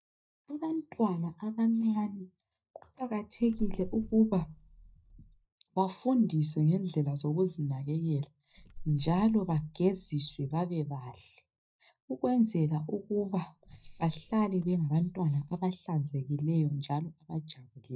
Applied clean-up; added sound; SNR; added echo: neural mask model DeepFilterNet 3.